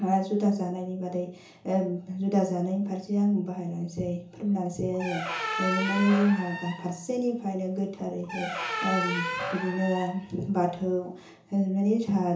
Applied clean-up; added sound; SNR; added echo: none; Squeak; 6 dB; reverberation time 0.6 s.